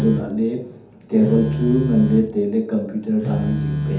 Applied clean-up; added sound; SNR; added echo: none; Telephone; 5 dB; reverberation time 0.6 s.